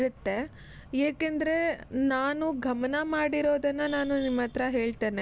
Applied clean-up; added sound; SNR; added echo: none; none; none; none.